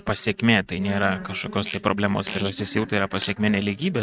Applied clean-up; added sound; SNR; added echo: neural mask model RNNoise.